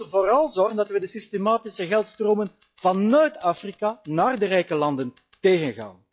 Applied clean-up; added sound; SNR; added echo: classical method log-MMSE.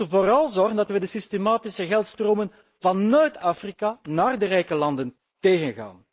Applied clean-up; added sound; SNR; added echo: neural mask model Resemble Enhance denoiser.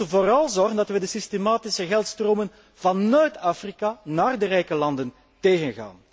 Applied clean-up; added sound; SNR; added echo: none; none; none; none.